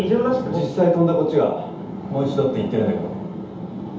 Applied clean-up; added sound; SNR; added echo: none; none; none; reverberation time 0.8 s.